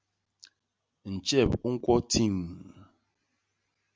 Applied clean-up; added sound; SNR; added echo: none; none; none; none.